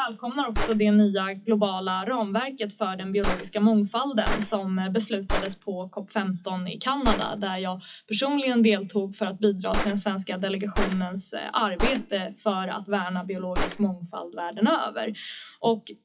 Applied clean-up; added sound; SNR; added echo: classical method WPE with log-MMSE.